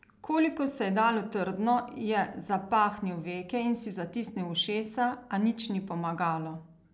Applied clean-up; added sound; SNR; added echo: none; none; none; none.